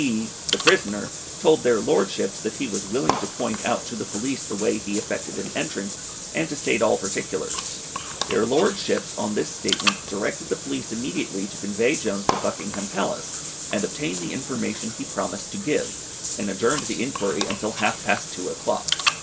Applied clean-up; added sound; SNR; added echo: none; Bathtub (filling or washing) / Water; 5 dB; none.